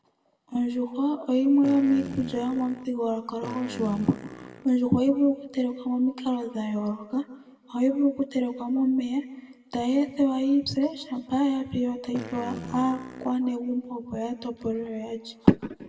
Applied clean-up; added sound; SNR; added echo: none; Fart; 13 dB; reverberation time 1.1 s.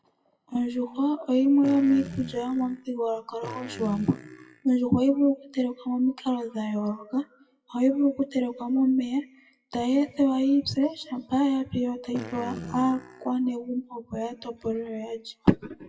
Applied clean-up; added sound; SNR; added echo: classical method WPE with log-MMSE.